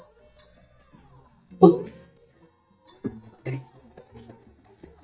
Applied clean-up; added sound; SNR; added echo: neural mask model DeepFilterNet 3.